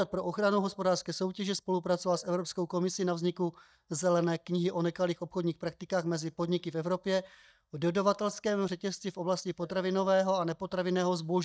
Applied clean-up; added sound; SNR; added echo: neural mask model DeepFilterNet 3.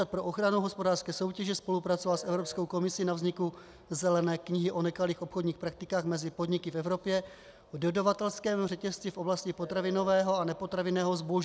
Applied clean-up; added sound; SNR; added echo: none; Telephone; 17 dB; none.